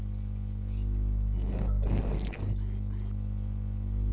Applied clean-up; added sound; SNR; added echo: neural separator model SepFormer DNS4.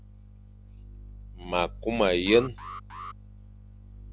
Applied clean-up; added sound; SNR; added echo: none; Alarm; 14 dB; none.